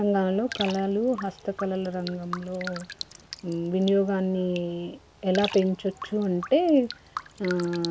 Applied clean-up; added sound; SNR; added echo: none; Raindrop; 14 dB; none.